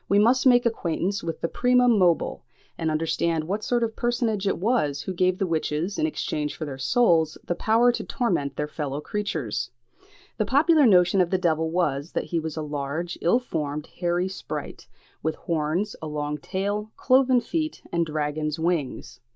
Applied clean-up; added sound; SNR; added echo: none; none; none; none.